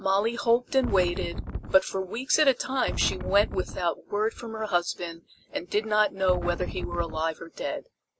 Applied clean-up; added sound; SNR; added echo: none; Wind; 5 dB; none.